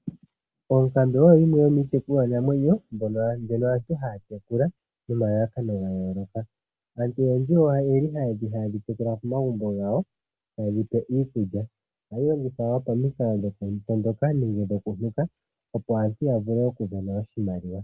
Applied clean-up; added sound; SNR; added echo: none; none; none; none.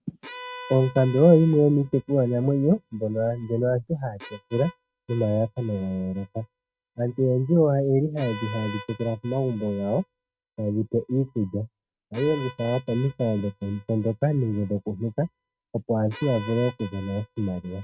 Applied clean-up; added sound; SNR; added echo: neural mask model RNNoise.